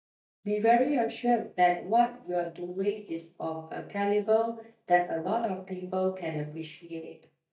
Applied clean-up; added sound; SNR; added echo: neural mask model DeepFilterNet 3.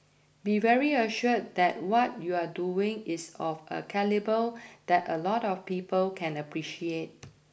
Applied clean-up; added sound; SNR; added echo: none; none; none; none.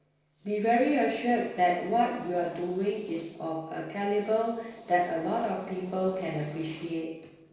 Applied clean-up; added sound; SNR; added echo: neural separator model SepFormer DNS4.